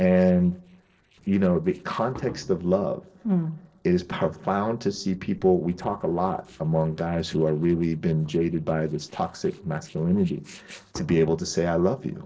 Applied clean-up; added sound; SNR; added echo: neural separator model SepFormer DNS4.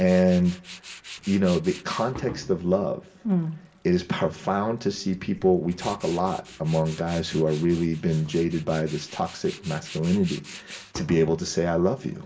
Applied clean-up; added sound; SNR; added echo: none; Tools; 18 dB; reverberation time 0.3 s.